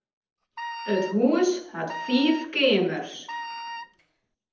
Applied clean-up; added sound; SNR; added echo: none; Wind instrument, woodwind instrument; 12 dB; reverberation time 0.7 s.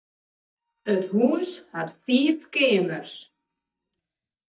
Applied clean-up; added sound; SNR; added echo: neural mask model DeepFilterNet 3.